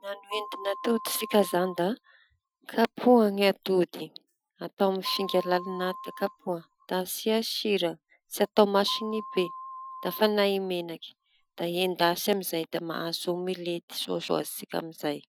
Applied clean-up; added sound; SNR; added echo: classical method Wiener filter.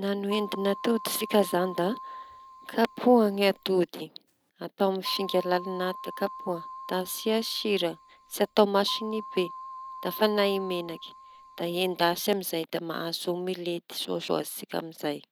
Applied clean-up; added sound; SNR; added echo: none; Keyboard (musical); 14 dB; none.